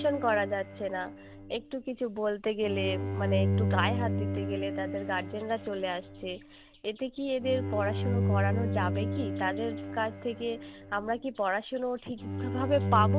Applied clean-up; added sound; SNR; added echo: none; Bowed string instrument; 1 dB; none.